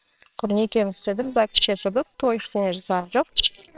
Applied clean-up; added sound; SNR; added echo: neural separator model SepFormer WHAMR!.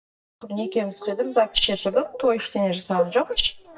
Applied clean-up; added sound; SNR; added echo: neural mask model DeepFilterNet 3.